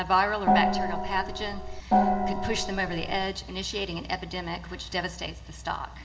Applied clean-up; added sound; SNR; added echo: none; Gong; -4 dB; reverberation time 0.7 s.